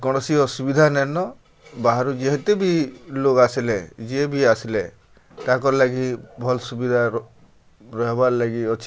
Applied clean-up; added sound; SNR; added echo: none; none; none; none.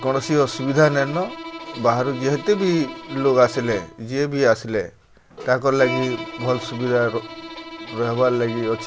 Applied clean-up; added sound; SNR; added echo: none; Bowed string instrument; 13 dB; none.